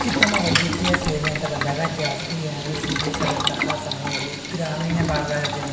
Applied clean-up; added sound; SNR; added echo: none; Boiling; -1 dB; reverberation time 2.1 s.